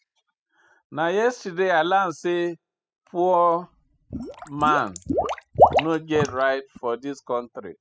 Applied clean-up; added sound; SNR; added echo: classical method spectral subtraction.